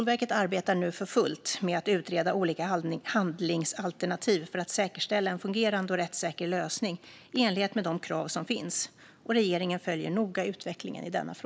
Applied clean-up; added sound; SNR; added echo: none; none; none; none.